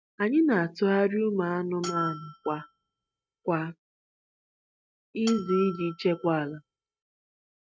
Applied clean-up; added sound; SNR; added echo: neural mask model RNNoise.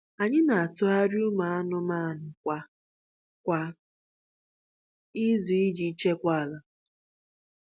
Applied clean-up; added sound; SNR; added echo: none; none; none; none.